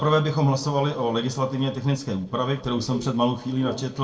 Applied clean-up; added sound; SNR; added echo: neural separator model SepFormer DNS4.